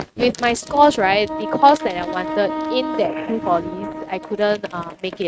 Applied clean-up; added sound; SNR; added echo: neural mask model RNNoise.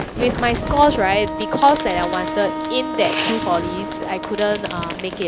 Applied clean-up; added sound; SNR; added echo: none; Wind instrument, woodwind instrument + Fireworks; 4 dB; none.